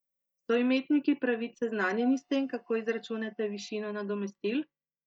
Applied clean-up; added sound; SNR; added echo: neural mask model DeepFilterNet 3.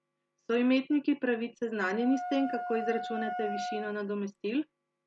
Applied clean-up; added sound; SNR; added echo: none; Wind instrument, woodwind instrument; 7 dB; none.